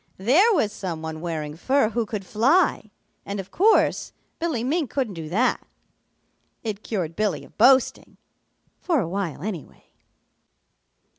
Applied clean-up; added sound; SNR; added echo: none; none; none; none.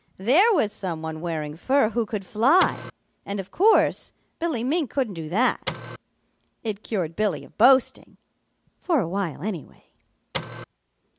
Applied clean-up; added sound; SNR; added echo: none; Printer; 5 dB; none.